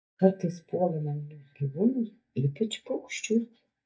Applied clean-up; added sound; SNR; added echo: neural mask model DeepFilterNet 3.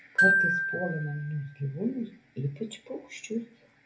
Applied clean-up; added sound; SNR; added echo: none; Glockenspiel; -4 dB; reverberation time 0.3 s.